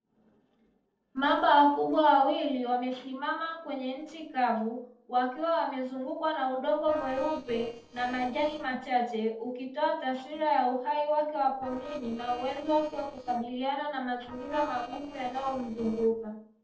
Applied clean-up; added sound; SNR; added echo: neural separator model SepFormer DNS4.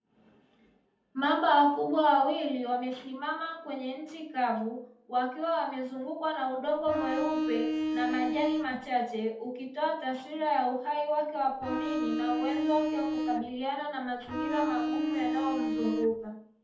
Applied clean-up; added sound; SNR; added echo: none; Bowed string instrument; 0 dB; reverberation time 0.6 s.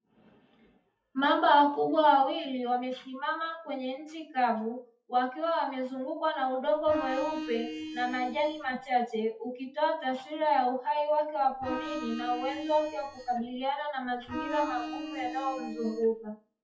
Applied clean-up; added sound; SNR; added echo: classical method WPE with log-MMSE.